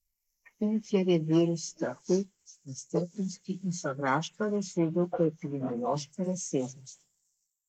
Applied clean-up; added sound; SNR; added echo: neural mask model Resemble Enhance denoiser.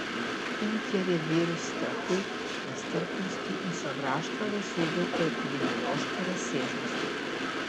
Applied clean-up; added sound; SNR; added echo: none; Train; -1 dB; none.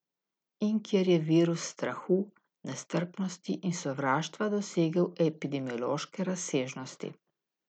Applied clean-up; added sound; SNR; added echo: none; none; none; none.